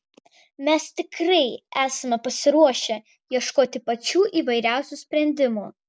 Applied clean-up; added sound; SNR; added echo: none; none; none; none.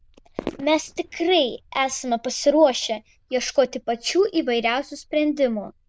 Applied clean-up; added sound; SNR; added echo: neural diffusion model UNIVERSE++.